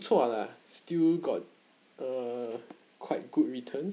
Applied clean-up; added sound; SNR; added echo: none; none; none; none.